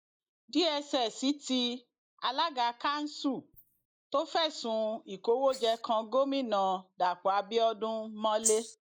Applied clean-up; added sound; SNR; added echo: neural mask model Resemble Enhance denoiser.